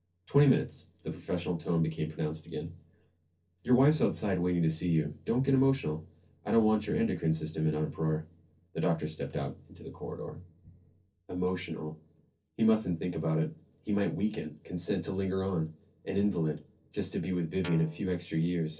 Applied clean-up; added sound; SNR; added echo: neural separator model SepFormer DNS4.